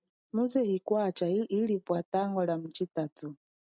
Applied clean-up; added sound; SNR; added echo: none; none; none; none.